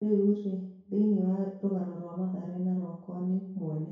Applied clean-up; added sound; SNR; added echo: none; none; none; reverberation time 0.6 s.